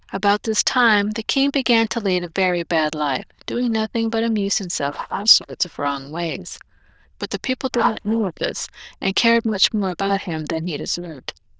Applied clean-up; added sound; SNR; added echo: neural diffusion model UNIVERSE++.